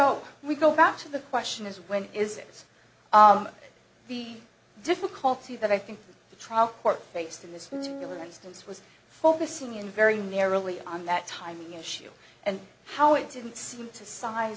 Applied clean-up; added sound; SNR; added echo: none; Piano; 9 dB; none.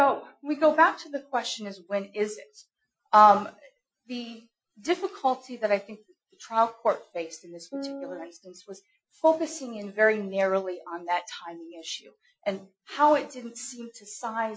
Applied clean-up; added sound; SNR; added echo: classical method Wiener filter.